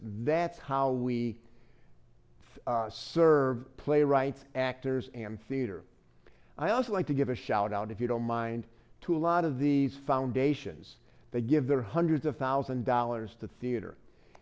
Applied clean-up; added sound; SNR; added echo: none; none; none; none.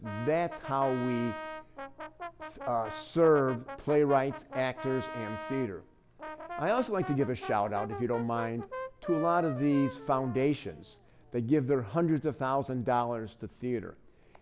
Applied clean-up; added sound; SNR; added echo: none; Brass instrument; 12 dB; none.